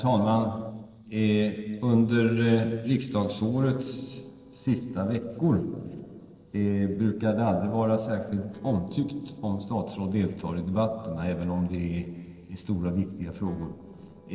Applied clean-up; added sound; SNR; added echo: neural separator model SepFormer DNS4.